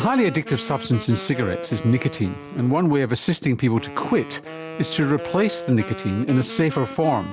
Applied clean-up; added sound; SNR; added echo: none; Wind instrument, woodwind instrument; 13 dB; none.